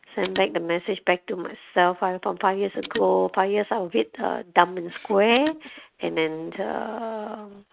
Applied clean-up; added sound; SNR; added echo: neural mask model RNNoise.